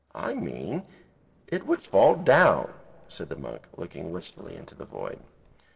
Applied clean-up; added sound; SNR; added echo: neural separator model SepFormer DNS4.